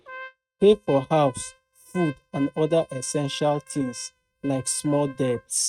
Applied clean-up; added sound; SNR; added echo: neural mask model RNNoise.